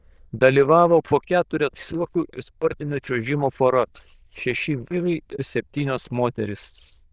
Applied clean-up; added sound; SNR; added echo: neural diffusion model UNIVERSE++.